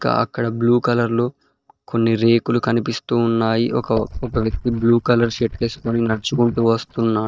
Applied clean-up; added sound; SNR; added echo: neural mask model DeepFilterNet 3.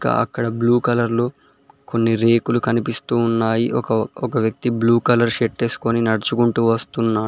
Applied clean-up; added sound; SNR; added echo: none; none; none; none.